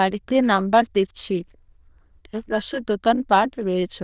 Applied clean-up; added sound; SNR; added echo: neural diffusion model UNIVERSE++.